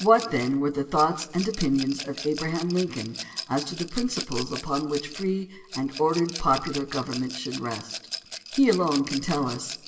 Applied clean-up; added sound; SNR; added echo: none; Rattle / Glass; 12 dB; reverberation time 0.9 s.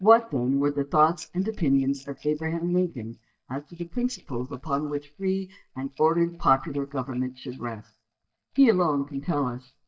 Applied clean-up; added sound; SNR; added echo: neural mask model DeepFilterNet 3.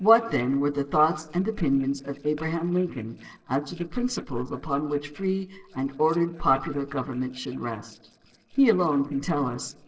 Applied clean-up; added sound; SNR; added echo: neural separator model SepFormer DNS4.